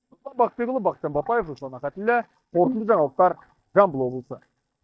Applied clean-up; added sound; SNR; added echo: neural mask model DeepFilterNet 3.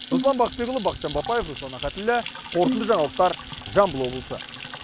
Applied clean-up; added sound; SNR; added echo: none; Bowed string instrument + Sink (filling or washing) / Water tap, faucet / Splash, splatter; 6 dB; none.